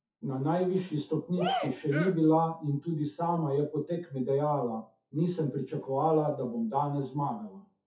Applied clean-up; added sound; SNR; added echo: classical method WPE with log-MMSE.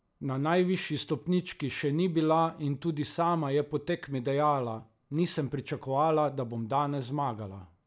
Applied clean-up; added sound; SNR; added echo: none; none; none; none.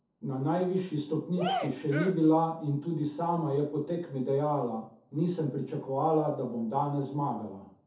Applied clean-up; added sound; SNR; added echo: none; Cheering; 5 dB; reverberation time 0.5 s.